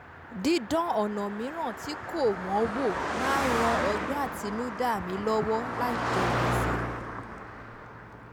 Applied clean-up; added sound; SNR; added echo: none; Car passing by; 2 dB; none.